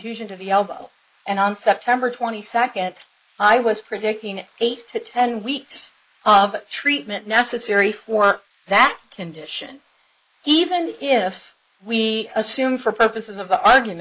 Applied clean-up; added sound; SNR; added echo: neural mask model Resemble Enhance denoiser.